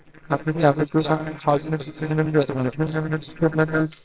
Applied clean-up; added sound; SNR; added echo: neural separator model SepFormer WHAMR!.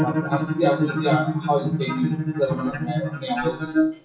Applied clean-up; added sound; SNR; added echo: classical method WPE with log-MMSE.